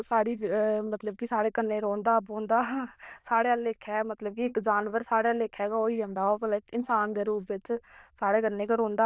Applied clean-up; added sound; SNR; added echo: neural diffusion model UNIVERSE++.